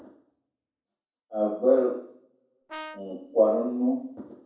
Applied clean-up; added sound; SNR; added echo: none; Brass instrument; 15 dB; reverberation time 0.6 s.